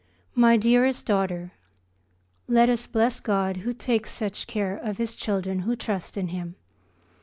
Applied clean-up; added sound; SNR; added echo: none; none; none; none.